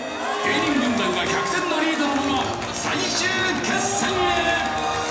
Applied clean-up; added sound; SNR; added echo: none; Crowd; 14 dB; reverberation time 1.0 s.